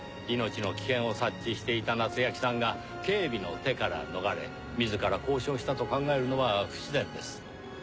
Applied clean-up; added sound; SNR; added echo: none; none; none; none.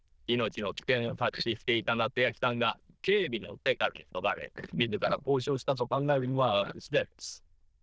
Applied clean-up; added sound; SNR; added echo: neural diffusion model UNIVERSE++.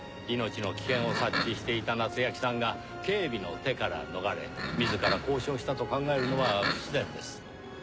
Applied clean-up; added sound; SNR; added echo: none; Livestock, farm animals, working animals; 3 dB; none.